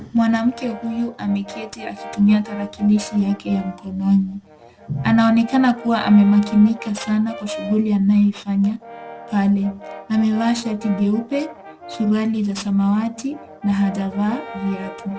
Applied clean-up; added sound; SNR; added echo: none; Brass instrument; 17 dB; none.